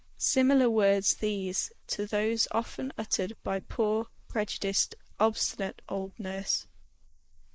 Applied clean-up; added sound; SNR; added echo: neural mask model Resemble Enhance denoiser.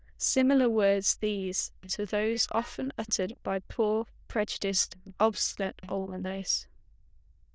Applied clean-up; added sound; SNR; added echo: neural diffusion model UNIVERSE++.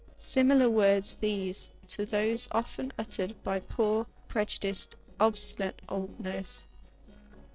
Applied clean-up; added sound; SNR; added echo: neural separator model SepFormer DNS4.